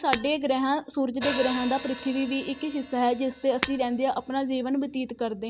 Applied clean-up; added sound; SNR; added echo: none; Shatter + Hi-hat; 8 dB; none.